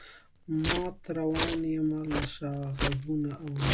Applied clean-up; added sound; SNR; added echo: none; Domestic sounds, home sounds; 1 dB; none.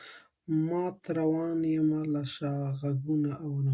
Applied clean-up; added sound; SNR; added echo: none; none; none; none.